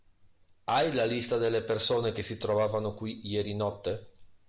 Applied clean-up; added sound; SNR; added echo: none; none; none; none.